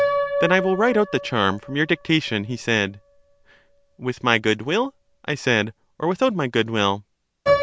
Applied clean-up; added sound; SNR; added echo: none; Piano; 6 dB; none.